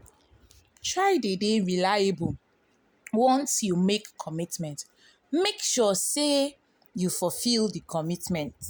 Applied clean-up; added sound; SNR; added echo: none; none; none; none.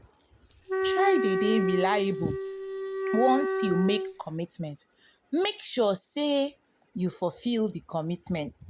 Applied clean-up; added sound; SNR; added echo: none; Wind instrument, woodwind instrument; 1 dB; none.